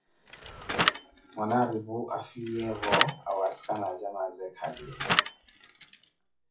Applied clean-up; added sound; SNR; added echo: classical method WPE with log-MMSE.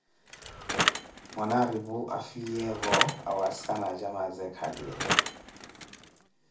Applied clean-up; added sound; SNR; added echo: none; Bicycle; 0 dB; reverberation time 0.4 s.